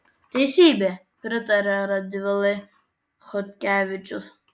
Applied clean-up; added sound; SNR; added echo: none; none; none; none.